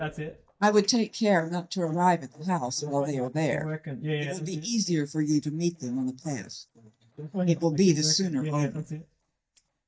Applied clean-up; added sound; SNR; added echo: neural mask model DeepFilterNet 3.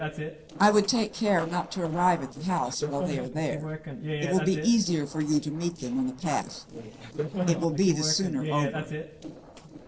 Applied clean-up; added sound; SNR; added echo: neural separator model SepFormer DNS4.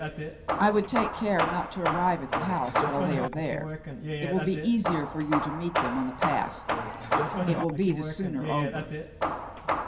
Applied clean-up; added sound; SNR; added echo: none; Hammer / Wood; 1 dB; reverberation time 0.3 s.